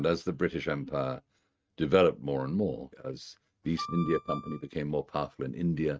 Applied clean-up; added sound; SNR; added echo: neural mask model RNNoise.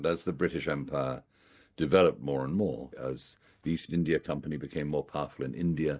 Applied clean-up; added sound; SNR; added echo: neural mask model DeepFilterNet 3.